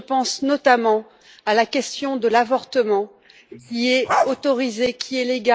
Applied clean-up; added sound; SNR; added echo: neural mask model Resemble Enhance denoiser.